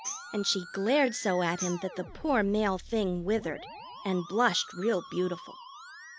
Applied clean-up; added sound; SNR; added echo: none; Musical instrument + Tambourine; 14 dB; none.